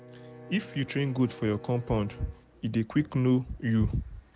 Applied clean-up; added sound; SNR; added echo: none; Bowed string instrument; 20 dB; none.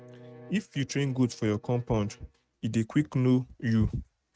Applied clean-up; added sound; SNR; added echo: neural mask model RNNoise.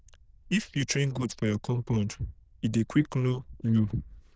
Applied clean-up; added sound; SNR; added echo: neural diffusion model UNIVERSE++.